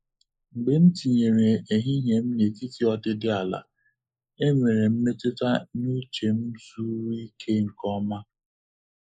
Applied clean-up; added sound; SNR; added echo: neural mask model Resemble Enhance denoiser.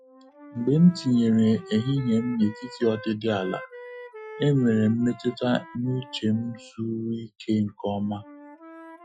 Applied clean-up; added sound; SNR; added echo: classical method Wiener filter.